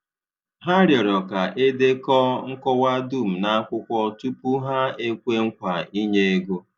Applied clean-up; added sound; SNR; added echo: none; none; none; none.